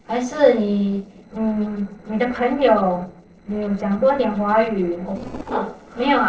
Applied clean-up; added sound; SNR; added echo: neural separator model SepFormer DNS4.